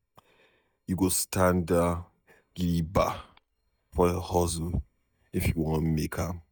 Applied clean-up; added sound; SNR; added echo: neural mask model DeepFilterNet 3.